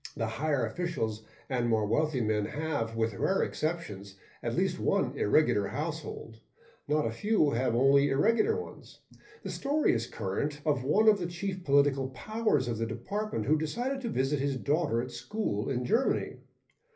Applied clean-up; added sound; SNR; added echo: none; none; none; reverberation time 0.3 s.